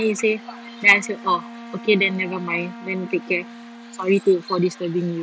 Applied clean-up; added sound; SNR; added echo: none; Wind instrument, woodwind instrument; 17 dB; none.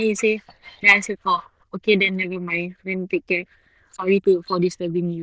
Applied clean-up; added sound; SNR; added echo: neural diffusion model UNIVERSE++.